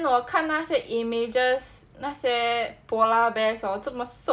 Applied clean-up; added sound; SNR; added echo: none; none; none; none.